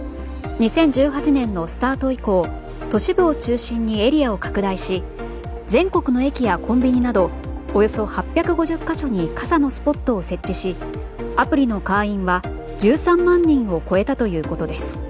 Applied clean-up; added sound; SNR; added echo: none; none; none; none.